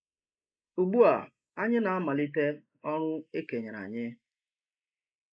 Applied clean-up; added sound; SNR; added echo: neural mask model Resemble Enhance denoiser.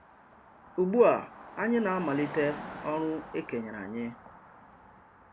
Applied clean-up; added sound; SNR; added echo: none; Car passing by; 15 dB; none.